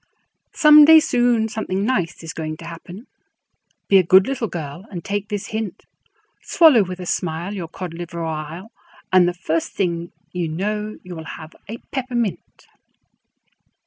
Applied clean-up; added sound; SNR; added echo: none; none; none; none.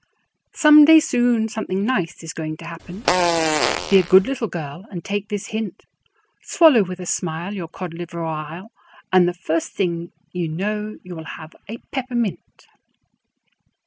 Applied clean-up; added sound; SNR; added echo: none; Fart; 0 dB; none.